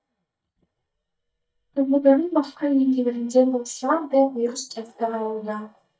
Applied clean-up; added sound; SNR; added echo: neural mask model DeepFilterNet 3.